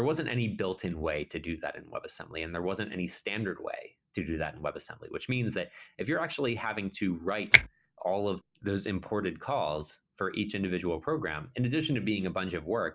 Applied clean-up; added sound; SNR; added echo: none; Finger snapping; -3 dB; none.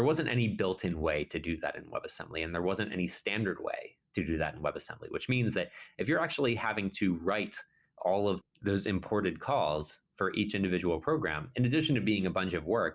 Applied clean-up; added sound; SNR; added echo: none; none; none; none.